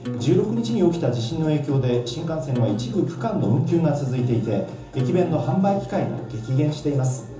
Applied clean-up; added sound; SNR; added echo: none; Acoustic guitar; 13 dB; reverberation time 0.6 s.